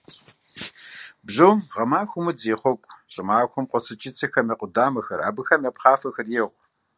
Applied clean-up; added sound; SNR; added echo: none; none; none; none.